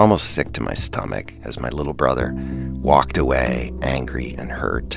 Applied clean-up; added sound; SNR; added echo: none; none; none; none.